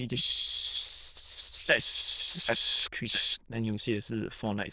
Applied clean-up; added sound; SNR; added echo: neural diffusion model UNIVERSE++.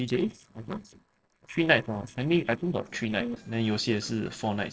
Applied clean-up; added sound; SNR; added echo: neural separator model SepFormer DNS4.